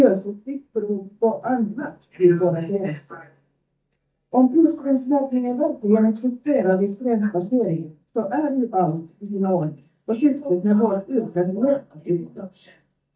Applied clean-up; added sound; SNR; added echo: neural mask model DeepFilterNet 3.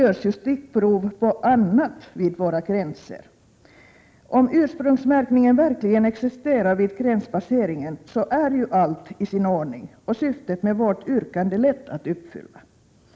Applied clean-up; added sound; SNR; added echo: none; none; none; none.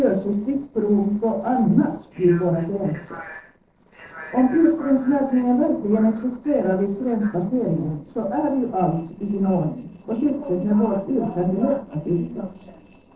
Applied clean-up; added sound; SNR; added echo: neural separator model SepFormer DNS4.